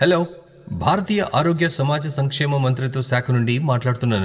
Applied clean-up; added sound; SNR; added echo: none; none; none; reverberation time 1.2 s.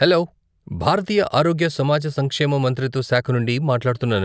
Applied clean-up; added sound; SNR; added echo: none; none; none; none.